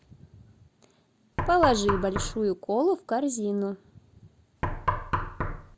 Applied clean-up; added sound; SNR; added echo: none; Knock; 1 dB; none.